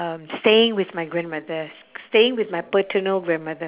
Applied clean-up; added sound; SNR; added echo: none; none; none; none.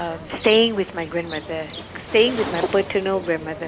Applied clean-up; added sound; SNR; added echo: none; Cricket; 11 dB; none.